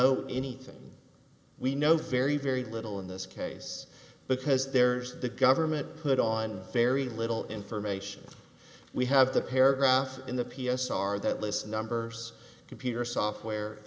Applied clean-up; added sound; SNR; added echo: none; none; none; none.